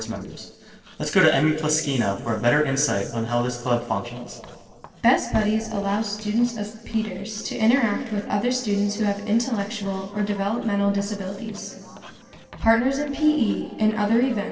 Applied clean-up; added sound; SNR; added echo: neural separator model SepFormer DNS4.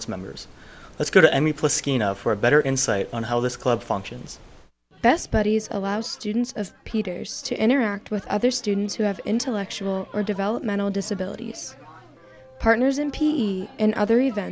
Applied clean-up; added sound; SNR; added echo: none; none; none; none.